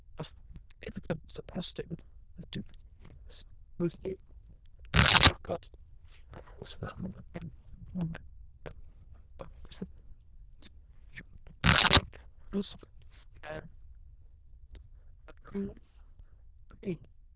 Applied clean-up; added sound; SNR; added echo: neural diffusion model UNIVERSE++.